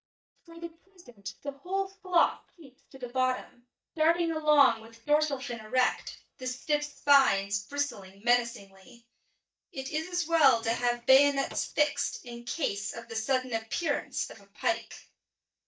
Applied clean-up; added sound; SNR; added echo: neural mask model DeepFilterNet 3.